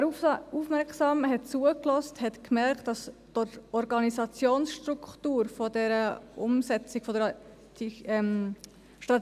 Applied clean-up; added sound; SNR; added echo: none; none; none; none.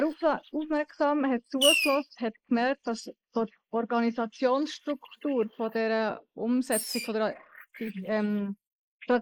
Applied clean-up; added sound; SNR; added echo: neural mask model Resemble Enhance denoiser.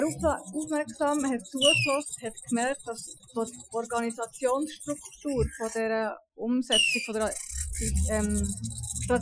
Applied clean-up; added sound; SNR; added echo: classical method Wiener filter.